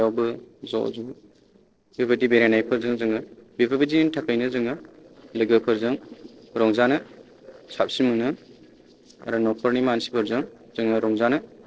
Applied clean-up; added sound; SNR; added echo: neural separator model SepFormer DNS4.